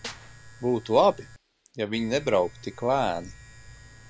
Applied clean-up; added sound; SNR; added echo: none; Clapping / Drum kit + Domestic sounds, home sounds; 19 dB; none.